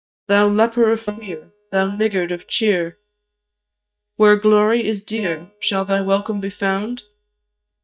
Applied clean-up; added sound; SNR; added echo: neural mask model DeepFilterNet 3.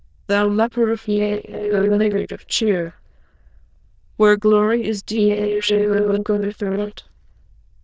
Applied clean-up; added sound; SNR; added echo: neural diffusion model UNIVERSE++.